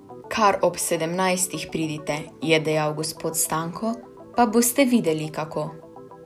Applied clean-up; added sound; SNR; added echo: none; Organ; 18 dB; none.